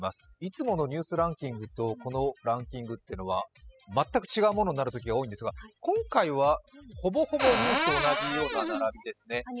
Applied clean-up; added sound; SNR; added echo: classical method spectral subtraction.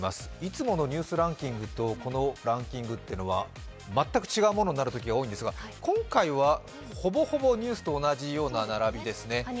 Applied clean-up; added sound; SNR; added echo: none; none; none; none.